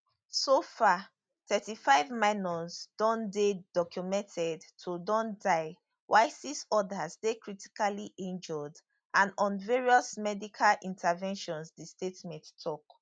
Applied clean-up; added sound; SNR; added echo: none; none; none; none.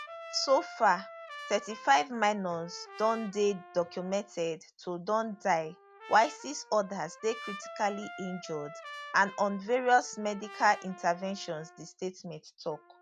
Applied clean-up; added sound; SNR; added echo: none; Trumpet; 16 dB; none.